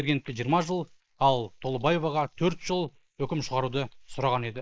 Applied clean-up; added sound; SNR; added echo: neural mask model Resemble Enhance denoiser.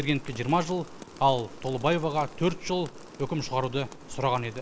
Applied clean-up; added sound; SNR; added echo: none; Rain; 19 dB; none.